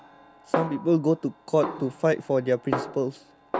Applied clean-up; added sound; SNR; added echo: none; Snare drum; 8 dB; none.